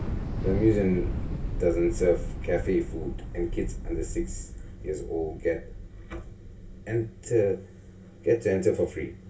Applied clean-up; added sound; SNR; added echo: none; Thunder / Explosion; 6 dB; reverberation time 0.2 s.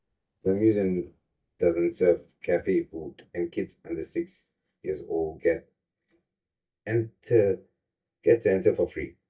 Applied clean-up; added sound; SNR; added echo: neural mask model DeepFilterNet 3.